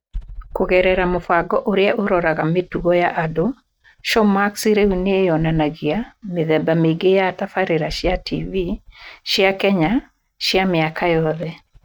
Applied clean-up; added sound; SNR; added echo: neural mask model RNNoise.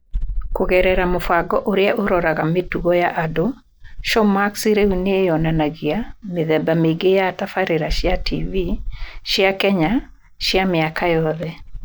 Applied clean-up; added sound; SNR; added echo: none; Insect; 9 dB; none.